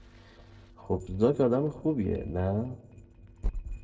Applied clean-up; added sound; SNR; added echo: neural separator model SepFormer DNS4.